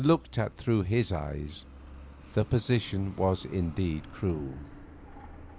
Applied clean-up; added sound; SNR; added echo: none; Truck; 17 dB; none.